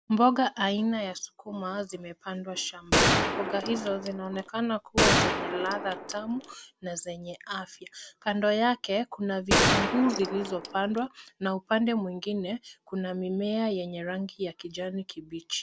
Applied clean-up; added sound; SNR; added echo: none; Gunshot, gunfire; -3 dB; none.